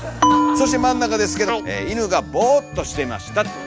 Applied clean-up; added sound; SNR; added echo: none; Bell; 2 dB; none.